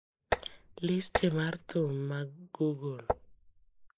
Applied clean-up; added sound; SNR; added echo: neural mask model Resemble Enhance denoiser.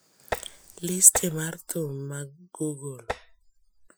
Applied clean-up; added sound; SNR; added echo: classical method Wiener filter.